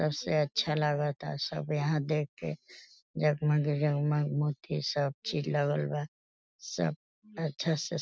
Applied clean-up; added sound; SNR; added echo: none; none; none; none.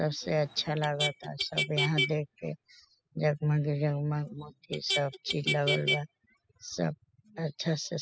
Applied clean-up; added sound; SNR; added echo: classical method spectral subtraction.